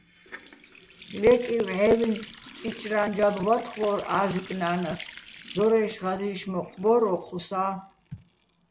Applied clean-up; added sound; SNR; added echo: none; Water tap, faucet; 18 dB; none.